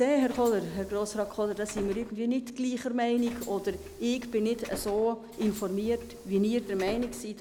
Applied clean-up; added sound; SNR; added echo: none; Bus; 16 dB; none.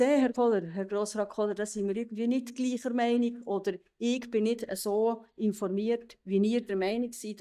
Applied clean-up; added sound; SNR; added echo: neural mask model DeepFilterNet 3.